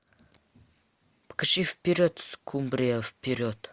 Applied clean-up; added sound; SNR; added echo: none; none; none; none.